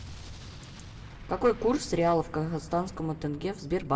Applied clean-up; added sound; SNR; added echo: none; Explosion; 15 dB; reverberation time 1.1 s.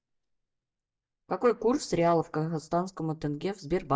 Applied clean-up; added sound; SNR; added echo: neural mask model DeepFilterNet 3.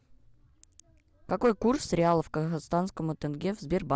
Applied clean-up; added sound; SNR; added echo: none; none; none; none.